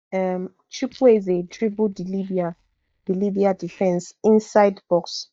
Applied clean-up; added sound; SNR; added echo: neural mask model DeepFilterNet 3.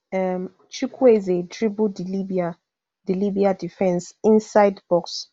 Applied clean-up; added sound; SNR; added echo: none; none; none; none.